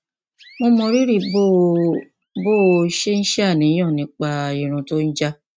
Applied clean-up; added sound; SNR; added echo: neural mask model RNNoise.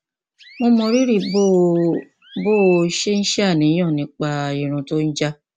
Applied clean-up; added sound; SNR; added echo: none; Chirp, tweet; 18 dB; none.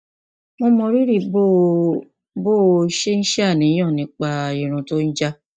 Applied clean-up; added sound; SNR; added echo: neural mask model DeepFilterNet 3.